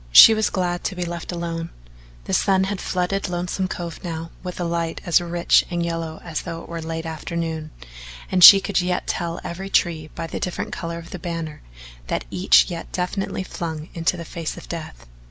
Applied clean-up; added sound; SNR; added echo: none; none; none; none.